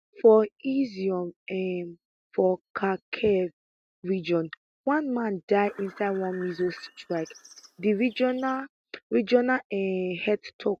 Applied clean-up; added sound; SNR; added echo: neural mask model RNNoise.